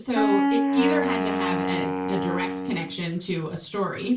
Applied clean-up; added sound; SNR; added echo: none; Wind instrument, woodwind instrument; -2 dB; reverberation time 0.3 s.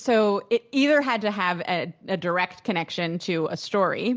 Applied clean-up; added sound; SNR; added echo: none; none; none; none.